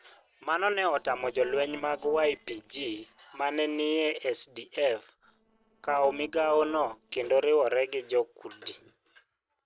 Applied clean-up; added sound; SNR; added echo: neural separator model SepFormer DNS4.